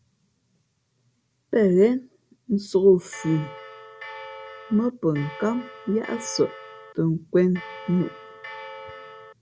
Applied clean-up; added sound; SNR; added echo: none; Bell; 15 dB; none.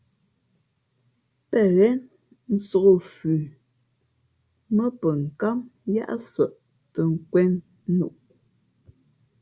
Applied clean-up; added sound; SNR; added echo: none; none; none; none.